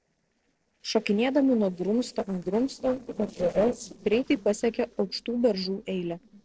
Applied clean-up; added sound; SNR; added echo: neural separator model SepFormer DNS4.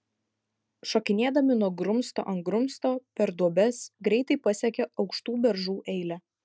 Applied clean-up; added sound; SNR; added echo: none; none; none; none.